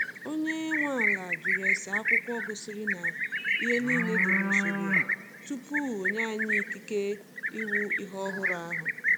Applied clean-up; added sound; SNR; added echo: none; Livestock, farm animals, working animals; -5 dB; none.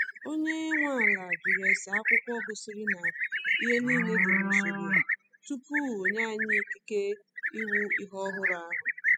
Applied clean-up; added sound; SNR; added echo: classical method spectral subtraction.